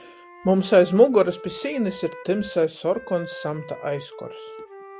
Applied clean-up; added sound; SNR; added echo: none; Wind instrument, woodwind instrument; 17 dB; none.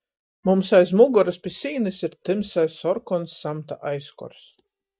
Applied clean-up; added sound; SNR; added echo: neural mask model DeepFilterNet 3.